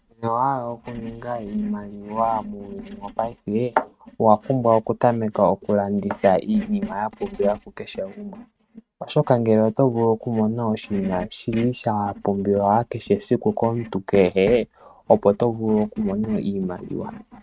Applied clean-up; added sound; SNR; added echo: neural mask model RNNoise.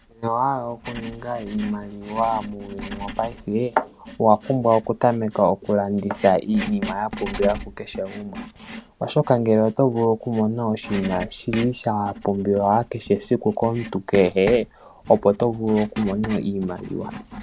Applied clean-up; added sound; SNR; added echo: none; Writing; 14 dB; none.